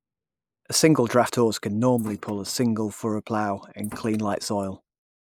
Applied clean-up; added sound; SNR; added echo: neural mask model Resemble Enhance denoiser.